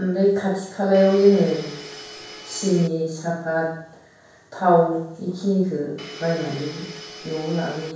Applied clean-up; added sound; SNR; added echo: none; Domestic sounds, home sounds; 15 dB; reverberation time 0.7 s.